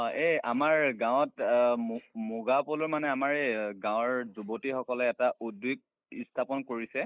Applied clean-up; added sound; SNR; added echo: neural mask model Resemble Enhance denoiser.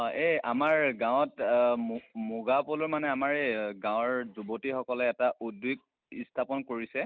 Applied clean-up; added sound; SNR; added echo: none; none; none; none.